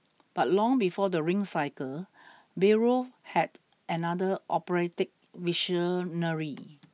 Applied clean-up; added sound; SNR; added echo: none; none; none; none.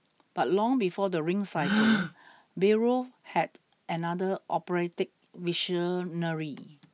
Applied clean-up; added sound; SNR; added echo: none; Gasp; 6 dB; none.